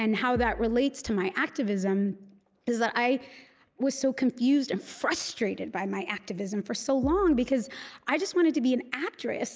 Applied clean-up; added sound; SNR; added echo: none; Bass drum; 11 dB; none.